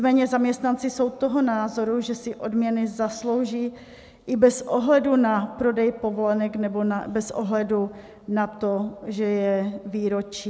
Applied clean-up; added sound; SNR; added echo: none; none; none; none.